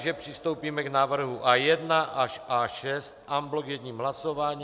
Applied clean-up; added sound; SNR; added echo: none; none; none; none.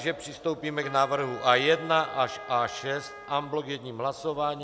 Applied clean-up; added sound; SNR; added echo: none; Trumpet; 15 dB; none.